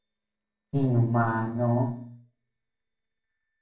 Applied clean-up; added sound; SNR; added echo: neural separator model SepFormer DNS4.